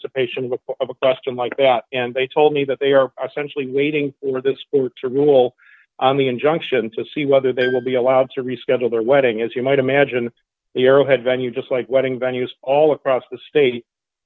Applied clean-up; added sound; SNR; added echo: none; Piano; 17 dB; none.